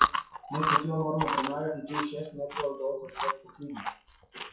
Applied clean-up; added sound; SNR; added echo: classical method WPE with log-MMSE.